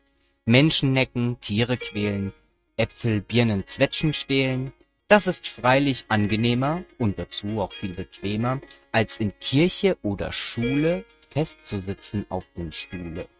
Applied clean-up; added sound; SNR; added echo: neural mask model RNNoise.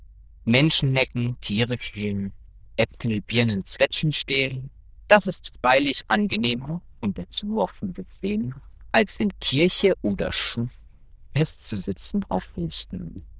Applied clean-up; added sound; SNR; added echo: neural diffusion model UNIVERSE++.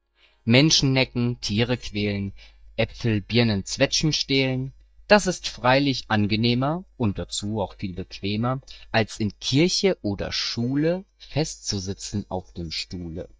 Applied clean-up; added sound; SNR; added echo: neural mask model DeepFilterNet 3.